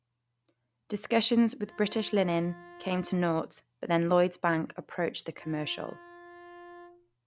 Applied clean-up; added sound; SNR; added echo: none; Bowed string instrument; 20 dB; none.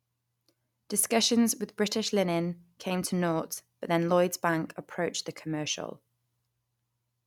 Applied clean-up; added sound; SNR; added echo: none; none; none; none.